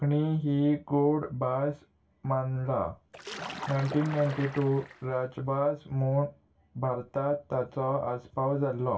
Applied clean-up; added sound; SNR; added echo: none; Splash, splatter; 12 dB; reverberation time 0.2 s.